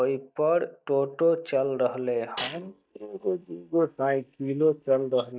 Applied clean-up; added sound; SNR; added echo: neural mask model DeepFilterNet 3.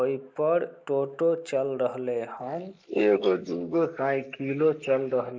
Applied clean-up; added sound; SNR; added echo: neural mask model Resemble Enhance denoiser.